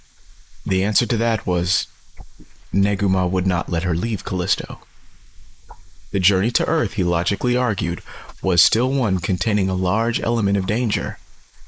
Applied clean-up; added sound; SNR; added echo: neural mask model Resemble Enhance denoiser.